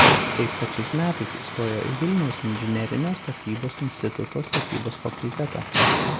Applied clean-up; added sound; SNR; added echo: none; Hiss; -3 dB; none.